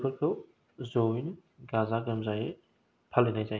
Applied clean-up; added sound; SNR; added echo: none; none; none; none.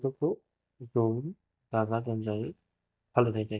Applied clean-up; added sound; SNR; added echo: neural mask model DeepFilterNet 3.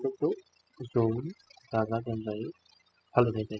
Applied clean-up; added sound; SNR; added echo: classical method spectral subtraction.